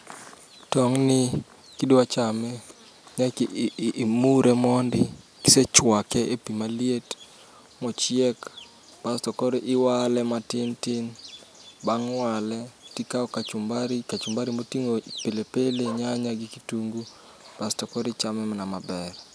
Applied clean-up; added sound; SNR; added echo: none; none; none; none.